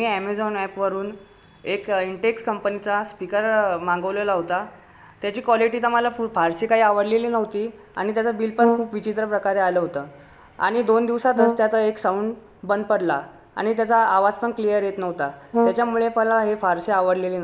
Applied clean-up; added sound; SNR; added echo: none; Brass instrument; 3 dB; none.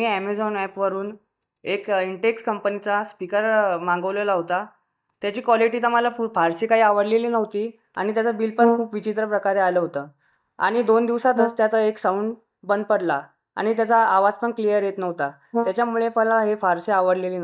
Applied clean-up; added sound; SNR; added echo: neural mask model DeepFilterNet 3.